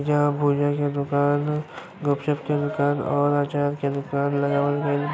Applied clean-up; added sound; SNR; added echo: none; none; none; none.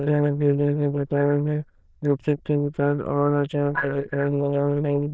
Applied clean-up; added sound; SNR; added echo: neural diffusion model UNIVERSE++.